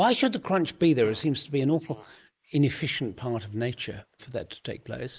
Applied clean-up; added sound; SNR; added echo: neural mask model Resemble Enhance denoiser.